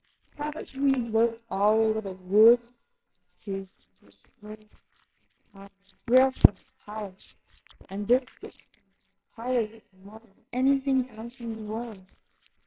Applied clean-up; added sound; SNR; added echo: neural separator model SepFormer WHAMR!.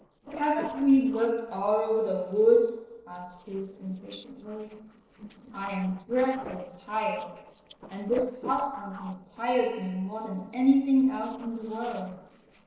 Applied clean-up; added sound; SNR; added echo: neural separator model SepFormer DNS4.